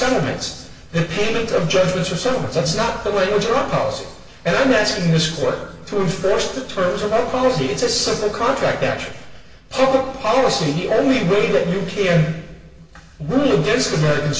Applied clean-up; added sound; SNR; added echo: none; none; none; reverberation time 1.0 s.